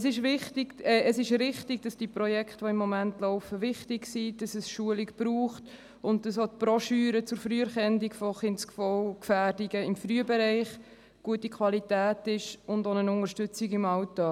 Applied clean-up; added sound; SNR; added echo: none; none; none; none.